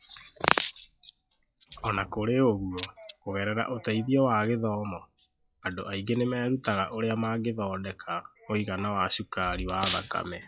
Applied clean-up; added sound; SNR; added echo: classical method log-MMSE.